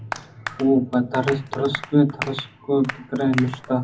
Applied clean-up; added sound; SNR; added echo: none; Applause; 12 dB; reverberation time 0.4 s.